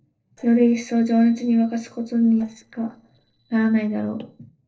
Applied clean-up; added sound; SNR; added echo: neural separator model SepFormer DNS4.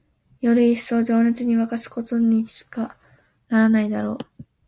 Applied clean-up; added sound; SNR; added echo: none; none; none; none.